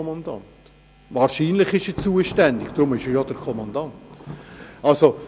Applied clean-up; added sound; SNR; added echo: none; Thunder; 17 dB; none.